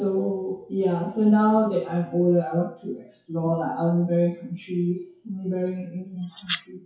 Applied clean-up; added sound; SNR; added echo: classical method WPE with log-MMSE.